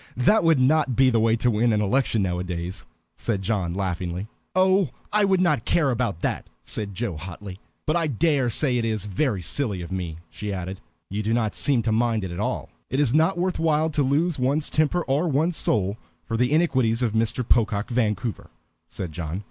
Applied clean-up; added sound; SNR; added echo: none; none; none; none.